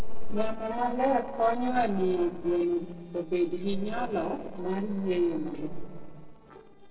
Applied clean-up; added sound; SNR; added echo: neural separator model SepFormer DNS4.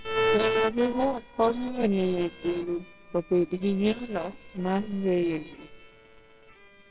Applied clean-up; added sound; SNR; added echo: neural separator model SepFormer WHAMR!.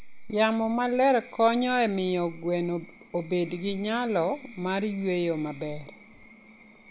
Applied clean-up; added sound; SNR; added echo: none; none; none; none.